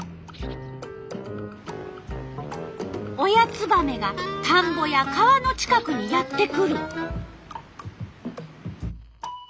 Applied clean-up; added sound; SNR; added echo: none; none; none; none.